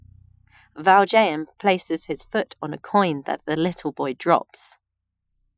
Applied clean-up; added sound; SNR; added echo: classical method Wiener filter.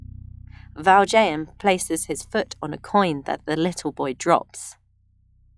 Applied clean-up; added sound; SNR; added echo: classical method log-MMSE.